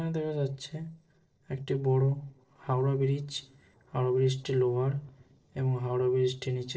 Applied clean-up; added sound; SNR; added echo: neural separator model SepFormer DNS4.